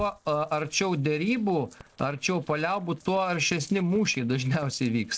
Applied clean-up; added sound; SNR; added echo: neural separator model SepFormer DNS4.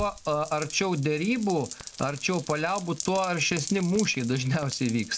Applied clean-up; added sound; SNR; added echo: none; Rain; 14 dB; none.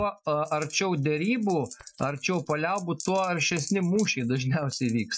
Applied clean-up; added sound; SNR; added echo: classical method Wiener filter.